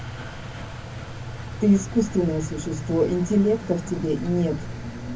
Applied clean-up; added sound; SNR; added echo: none; Engine; 10 dB; reverberation time 0.3 s.